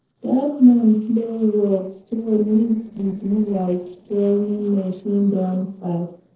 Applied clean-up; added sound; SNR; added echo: neural separator model SepFormer DNS4.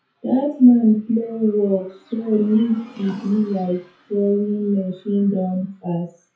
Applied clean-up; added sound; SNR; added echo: classical method WPE with log-MMSE.